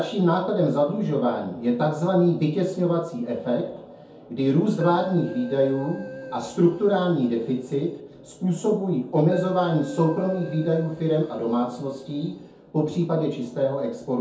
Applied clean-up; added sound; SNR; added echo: none; Keyboard (musical); 15 dB; reverberation time 0.6 s.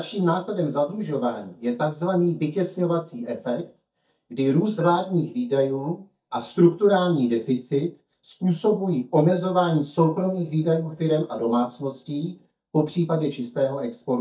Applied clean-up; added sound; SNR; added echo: neural mask model DeepFilterNet 3.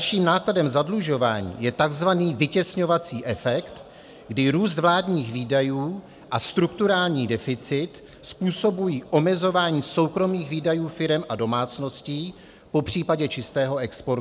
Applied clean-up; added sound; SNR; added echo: none; none; none; none.